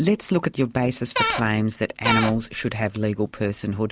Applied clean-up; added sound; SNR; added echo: none; Cupboard open or close / Door; 0 dB; none.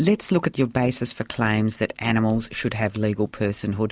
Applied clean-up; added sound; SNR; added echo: none; none; none; none.